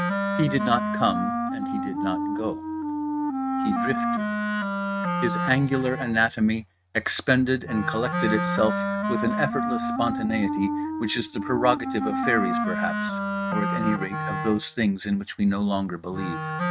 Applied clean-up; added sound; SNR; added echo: neural mask model RNNoise.